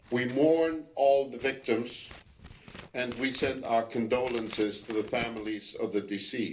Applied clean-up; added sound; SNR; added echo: none; Scissors; 19 dB; reverberation time 0.3 s.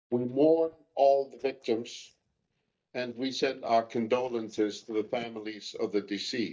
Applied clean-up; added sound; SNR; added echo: neural mask model DeepFilterNet 3.